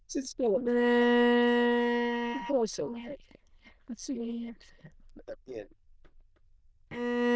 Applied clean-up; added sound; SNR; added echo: neural diffusion model UNIVERSE++.